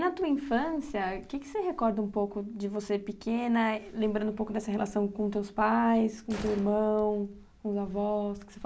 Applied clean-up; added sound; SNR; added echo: none; Gunshot, gunfire; 19 dB; none.